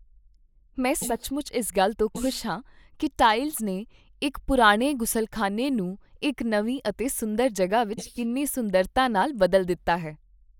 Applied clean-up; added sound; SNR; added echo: neural mask model Resemble Enhance denoiser.